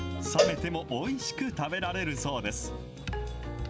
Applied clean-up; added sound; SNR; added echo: none; Cowbell; 1 dB; none.